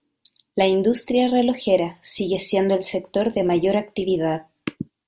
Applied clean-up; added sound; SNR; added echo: none; none; none; none.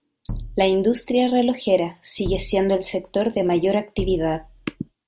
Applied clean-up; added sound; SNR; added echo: none; Bass drum; 12 dB; none.